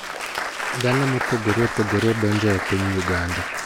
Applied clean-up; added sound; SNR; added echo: none; Applause; 4 dB; none.